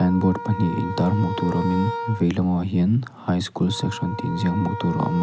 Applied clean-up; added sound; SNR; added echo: none; Wind instrument, woodwind instrument; 10 dB; none.